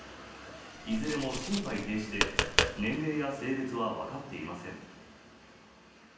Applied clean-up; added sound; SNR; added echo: none; Tap; -2 dB; reverberation time 0.9 s.